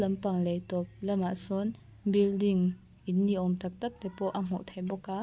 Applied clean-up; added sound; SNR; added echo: none; none; none; none.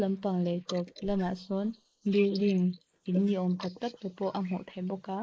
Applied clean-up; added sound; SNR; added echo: neural mask model Resemble Enhance denoiser.